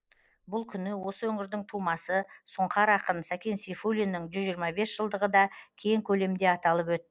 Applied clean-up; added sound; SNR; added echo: neural mask model Resemble Enhance denoiser.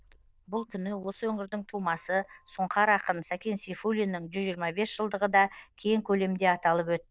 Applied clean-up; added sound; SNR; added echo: neural diffusion model UNIVERSE++.